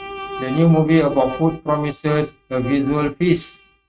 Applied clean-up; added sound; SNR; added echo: neural mask model RNNoise.